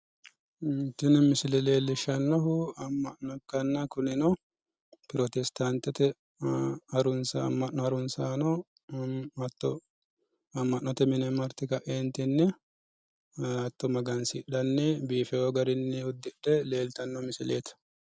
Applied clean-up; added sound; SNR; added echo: none; none; none; none.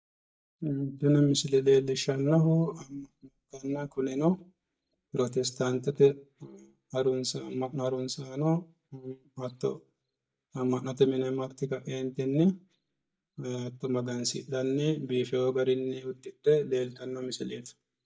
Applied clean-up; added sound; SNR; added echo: neural mask model DeepFilterNet 3.